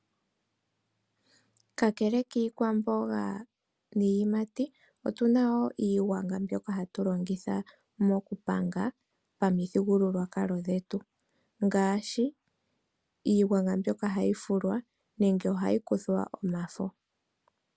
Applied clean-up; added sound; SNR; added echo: none; none; none; none.